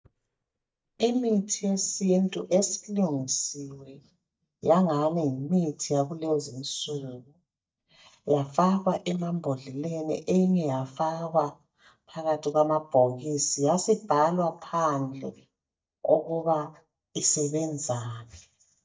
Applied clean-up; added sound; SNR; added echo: neural mask model DeepFilterNet 3.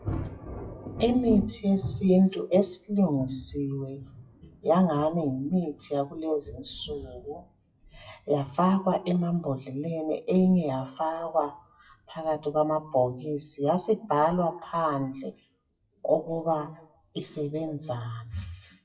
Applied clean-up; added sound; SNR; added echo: classical method WPE with log-MMSE.